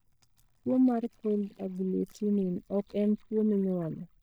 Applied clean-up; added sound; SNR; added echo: neural mask model DeepFilterNet 3.